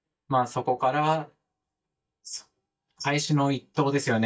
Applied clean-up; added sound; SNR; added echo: neural mask model DeepFilterNet 3.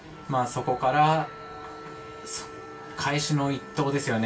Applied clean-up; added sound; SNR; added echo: none; Wind instrument, woodwind instrument; 16 dB; reverberation time 0.2 s.